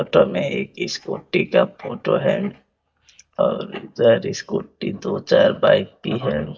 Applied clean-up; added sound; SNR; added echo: neural mask model DeepFilterNet 3.